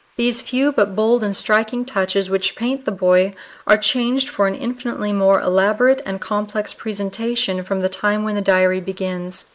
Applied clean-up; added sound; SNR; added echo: neural mask model Resemble Enhance denoiser.